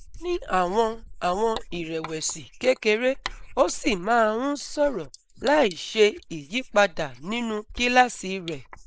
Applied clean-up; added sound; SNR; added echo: neural mask model Resemble Enhance denoiser.